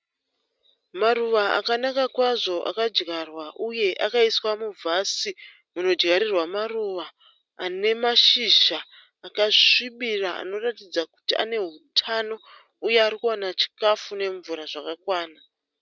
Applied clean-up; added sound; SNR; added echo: none; none; none; none.